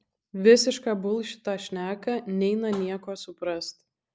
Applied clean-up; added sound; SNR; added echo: none; none; none; none.